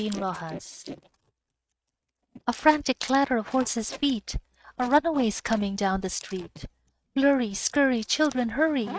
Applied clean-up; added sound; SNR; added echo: neural mask model RNNoise.